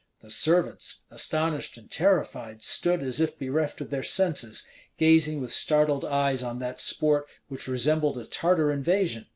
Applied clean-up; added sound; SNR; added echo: none; none; none; none.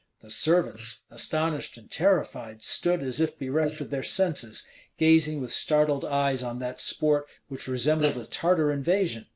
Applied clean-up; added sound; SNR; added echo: neural mask model Resemble Enhance denoiser.